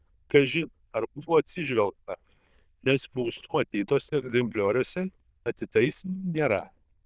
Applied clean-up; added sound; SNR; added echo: neural diffusion model UNIVERSE++.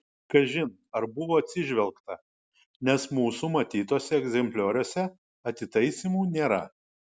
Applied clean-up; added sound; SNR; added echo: none; none; none; none.